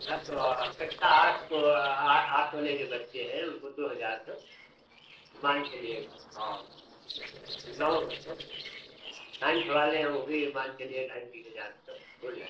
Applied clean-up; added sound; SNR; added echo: neural separator model SepFormer DNS4.